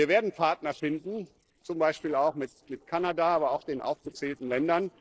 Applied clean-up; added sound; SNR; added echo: neural separator model SepFormer DNS4.